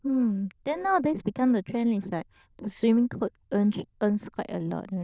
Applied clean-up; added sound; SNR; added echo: neural diffusion model UNIVERSE++.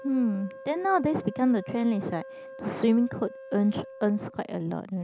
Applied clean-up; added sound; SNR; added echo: none; Wind instrument, woodwind instrument; 17 dB; none.